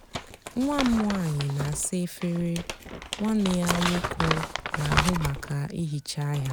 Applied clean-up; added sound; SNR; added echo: none; Crumpling, crinkling; 5 dB; none.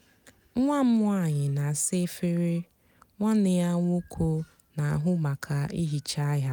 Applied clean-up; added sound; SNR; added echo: none; none; none; none.